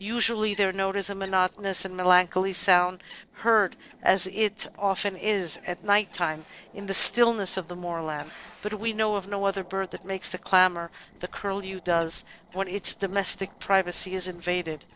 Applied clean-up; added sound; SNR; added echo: neural separator model SepFormer DNS4.